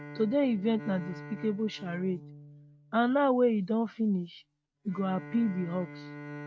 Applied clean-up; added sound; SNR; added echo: neural mask model RNNoise.